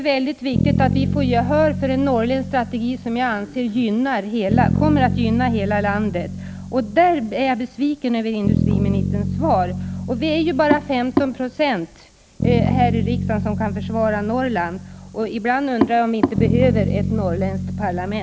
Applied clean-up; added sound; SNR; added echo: none; Bass guitar; 3 dB; none.